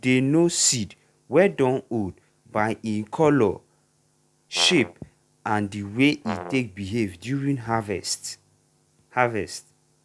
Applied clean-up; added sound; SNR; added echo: none; Brass instrument; 13 dB; none.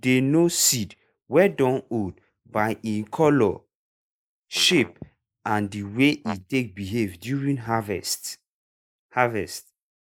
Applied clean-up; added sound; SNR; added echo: neural mask model Resemble Enhance denoiser.